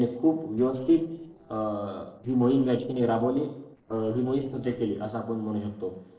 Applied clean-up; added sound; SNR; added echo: neural separator model SepFormer DNS4.